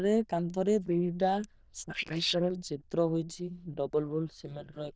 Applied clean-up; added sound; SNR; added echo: neural diffusion model UNIVERSE++.